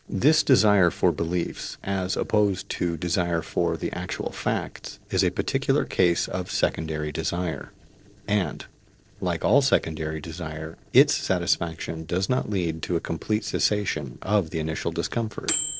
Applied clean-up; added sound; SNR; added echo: neural separator model SepFormer DNS4.